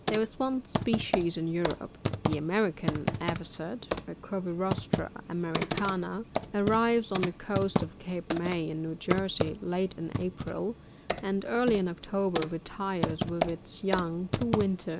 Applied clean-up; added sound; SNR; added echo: none; Computer keyboard; 3 dB; none.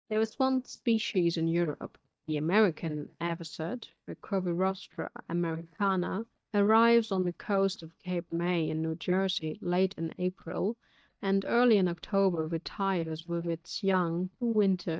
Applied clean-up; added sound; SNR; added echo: neural mask model DeepFilterNet 3.